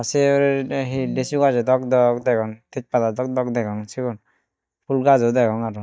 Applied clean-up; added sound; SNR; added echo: neural mask model DeepFilterNet 3.